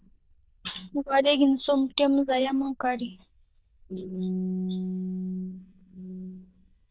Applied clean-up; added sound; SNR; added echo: neural diffusion model UNIVERSE++.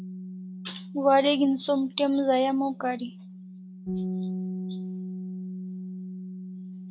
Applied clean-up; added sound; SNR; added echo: neural mask model RNNoise.